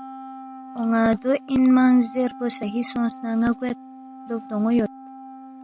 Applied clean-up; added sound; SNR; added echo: none; Wind instrument, woodwind instrument; 17 dB; none.